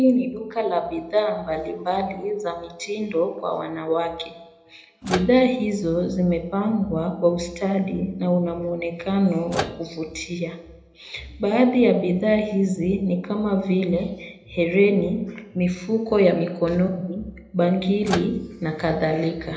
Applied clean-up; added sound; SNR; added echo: none; Microwave oven; 10 dB; reverberation time 0.8 s.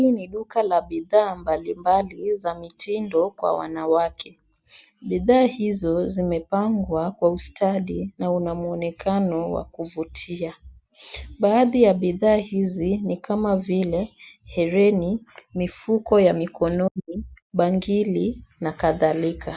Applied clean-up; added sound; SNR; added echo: none; none; none; none.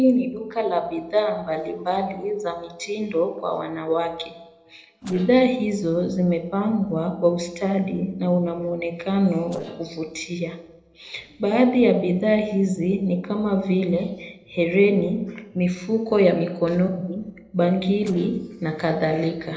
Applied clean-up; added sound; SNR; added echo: neural separator model SepFormer DNS4.